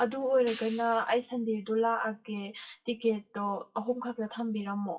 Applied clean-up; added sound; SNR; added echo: classical method WPE with log-MMSE.